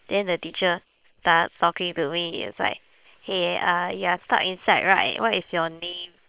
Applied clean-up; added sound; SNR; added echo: neural separator model SepFormer WHAM!.